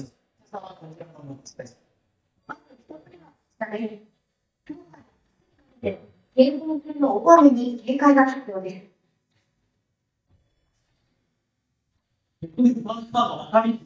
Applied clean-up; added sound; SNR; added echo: neural mask model DeepFilterNet 3.